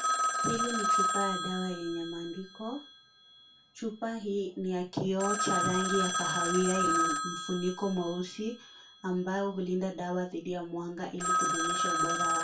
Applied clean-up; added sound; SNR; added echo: none; Telephone; -1 dB; reverberation time 0.2 s.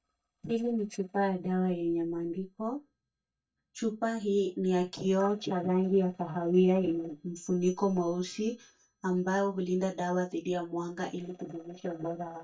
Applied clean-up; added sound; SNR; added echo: neural mask model DeepFilterNet 3.